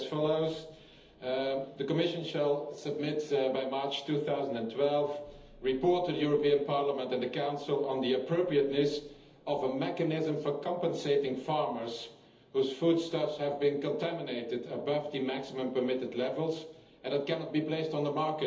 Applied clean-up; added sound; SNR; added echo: none; none; none; reverberation time 1.2 s.